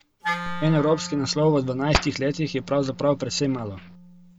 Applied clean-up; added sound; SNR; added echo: none; Hands + Wind instrument, woodwind instrument; 9 dB; none.